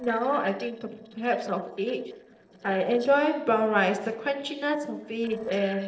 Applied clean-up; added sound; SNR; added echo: neural separator model SepFormer DNS4.